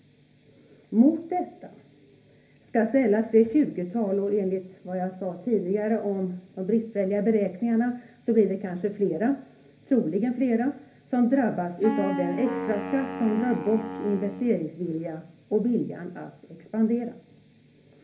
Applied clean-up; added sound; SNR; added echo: none; Wind instrument, woodwind instrument; 7 dB; reverberation time 0.3 s.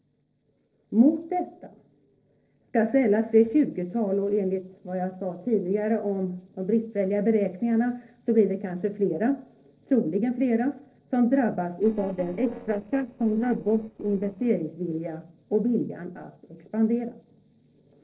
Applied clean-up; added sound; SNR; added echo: neural separator model SepFormer DNS4.